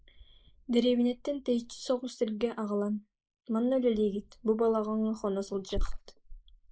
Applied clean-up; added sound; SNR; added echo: neural mask model Resemble Enhance denoiser.